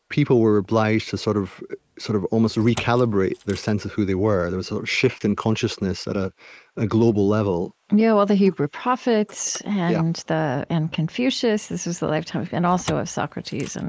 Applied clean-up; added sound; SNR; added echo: neural mask model Resemble Enhance denoiser.